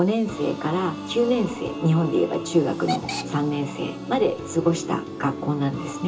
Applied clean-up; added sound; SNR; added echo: none; Hiss / Alarm / Train; 16 dB; reverberation time 0.2 s.